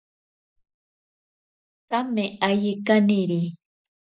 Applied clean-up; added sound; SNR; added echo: neural mask model DeepFilterNet 3.